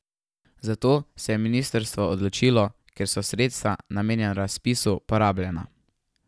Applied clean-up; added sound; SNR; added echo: none; none; none; none.